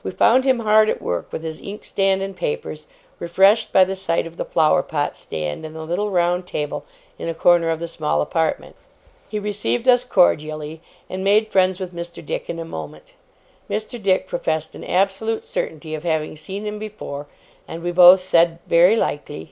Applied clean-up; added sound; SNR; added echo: none; none; none; none.